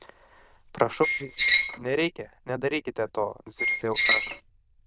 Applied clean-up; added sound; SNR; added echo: neural diffusion model UNIVERSE++.